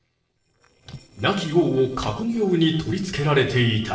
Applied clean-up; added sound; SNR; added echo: neural separator model SepFormer DNS4.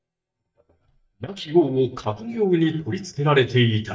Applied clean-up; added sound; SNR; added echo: neural mask model DeepFilterNet 3.